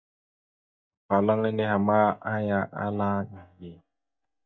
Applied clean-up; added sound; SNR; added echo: neural mask model DeepFilterNet 3.